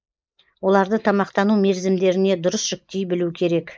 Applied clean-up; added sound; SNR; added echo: neural mask model Resemble Enhance denoiser.